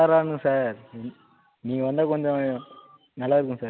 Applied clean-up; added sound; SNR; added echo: none; none; none; none.